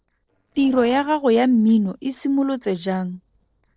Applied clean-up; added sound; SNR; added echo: neural separator model SepFormer DNS4.